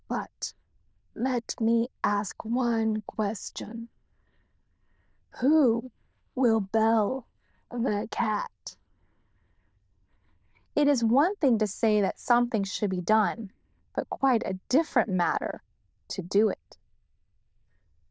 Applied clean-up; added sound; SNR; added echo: neural diffusion model UNIVERSE++.